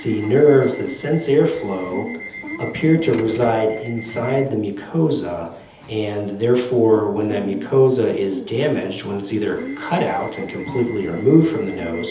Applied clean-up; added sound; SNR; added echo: none; Subway, metro, underground / Alarm; 15 dB; reverberation time 0.8 s.